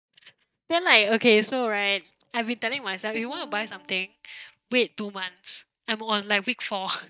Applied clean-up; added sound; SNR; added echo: neural mask model DeepFilterNet 3.